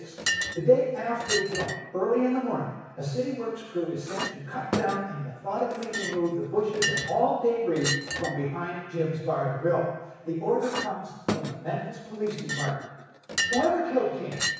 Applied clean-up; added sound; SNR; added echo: none; Chink, clink; 6 dB; reverberation time 1.1 s.